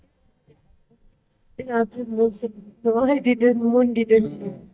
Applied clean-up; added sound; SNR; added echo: neural mask model DeepFilterNet 3.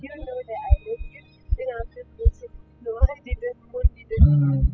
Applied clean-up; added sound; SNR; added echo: classical method spectral subtraction.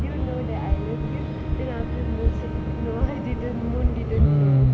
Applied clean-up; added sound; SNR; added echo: none; Wind instrument, woodwind instrument; 16 dB; none.